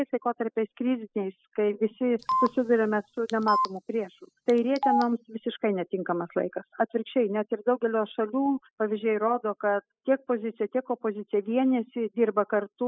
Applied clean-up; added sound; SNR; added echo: classical method spectral subtraction.